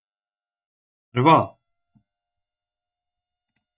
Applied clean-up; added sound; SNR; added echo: neural mask model DeepFilterNet 3.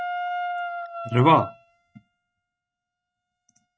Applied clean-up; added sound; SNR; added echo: neural mask model RNNoise.